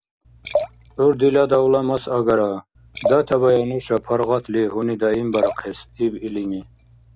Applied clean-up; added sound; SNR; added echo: none; Liquid; 10 dB; none.